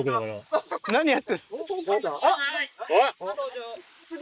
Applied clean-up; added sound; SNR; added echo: neural mask model Resemble Enhance denoiser.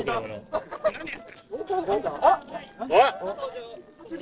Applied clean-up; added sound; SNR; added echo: neural separator model SepFormer DNS4.